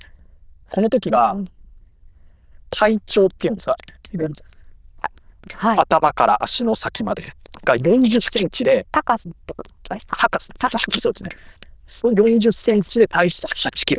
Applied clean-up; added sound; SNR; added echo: neural diffusion model UNIVERSE++.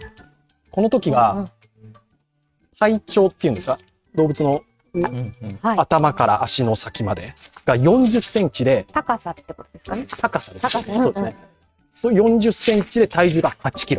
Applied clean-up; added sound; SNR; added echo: neural mask model RNNoise.